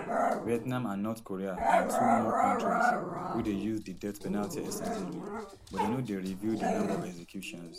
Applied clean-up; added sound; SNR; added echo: none; Growling; -3 dB; none.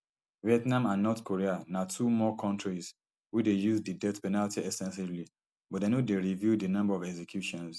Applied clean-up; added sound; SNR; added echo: none; none; none; none.